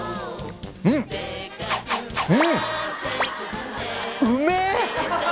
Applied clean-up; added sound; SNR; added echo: none; none; none; none.